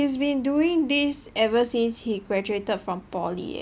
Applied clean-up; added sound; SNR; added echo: none; none; none; none.